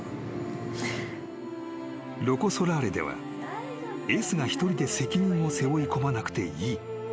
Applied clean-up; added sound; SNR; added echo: none; none; none; none.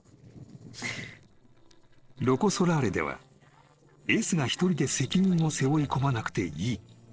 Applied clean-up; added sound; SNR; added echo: neural separator model SepFormer DNS4.